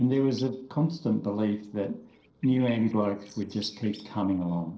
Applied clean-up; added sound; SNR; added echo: neural separator model SepFormer DNS4.